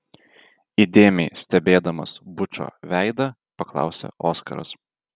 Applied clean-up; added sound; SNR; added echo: none; none; none; none.